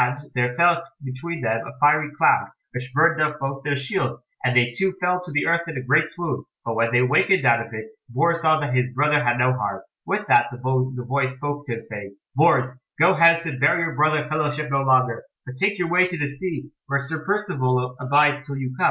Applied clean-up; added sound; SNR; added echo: none; none; none; none.